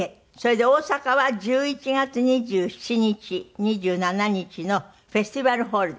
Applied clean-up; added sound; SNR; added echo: none; none; none; none.